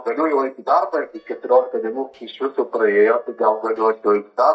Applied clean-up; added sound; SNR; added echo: neural mask model DeepFilterNet 3.